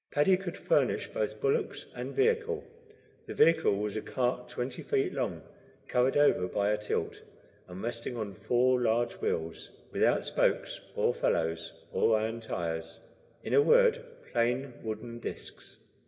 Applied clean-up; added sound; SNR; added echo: none; none; none; reverberation time 1.8 s.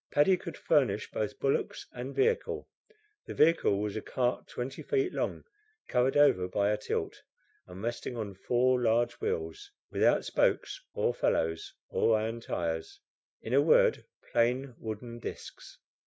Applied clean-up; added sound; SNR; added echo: none; none; none; none.